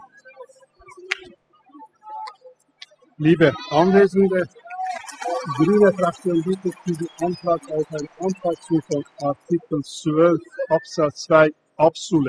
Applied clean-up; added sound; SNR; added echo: classical method spectral subtraction.